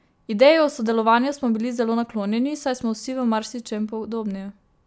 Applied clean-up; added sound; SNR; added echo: none; none; none; none.